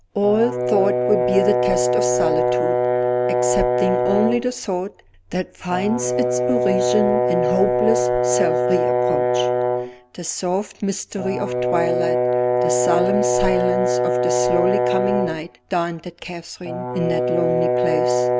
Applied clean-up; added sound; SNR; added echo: none; Brass instrument; -4 dB; none.